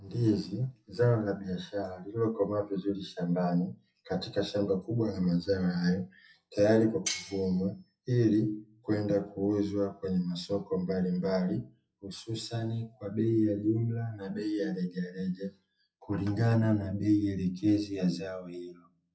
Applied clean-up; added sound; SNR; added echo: classical method WPE with log-MMSE.